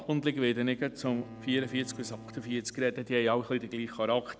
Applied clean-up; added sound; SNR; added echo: none; Bowed string instrument; 18 dB; none.